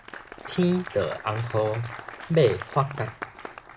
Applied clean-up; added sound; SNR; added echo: none; Applause; 13 dB; none.